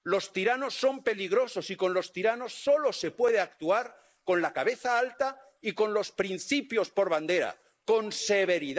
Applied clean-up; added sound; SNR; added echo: neural mask model Resemble Enhance denoiser.